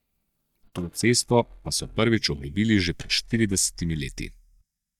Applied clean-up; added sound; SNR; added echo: neural mask model DeepFilterNet 3.